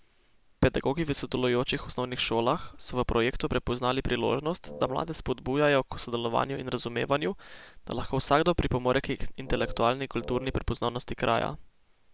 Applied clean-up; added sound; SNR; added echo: none; Wind instrument, woodwind instrument; 16 dB; none.